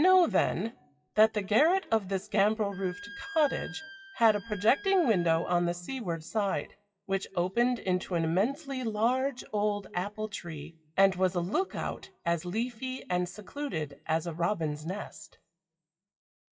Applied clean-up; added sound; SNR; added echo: classical method WPE with log-MMSE.